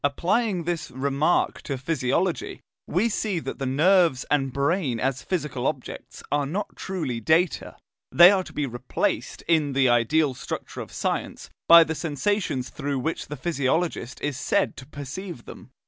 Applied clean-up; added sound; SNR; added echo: none; none; none; none.